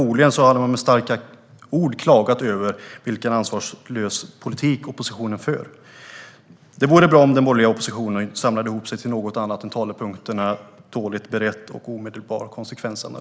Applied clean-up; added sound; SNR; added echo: none; none; none; none.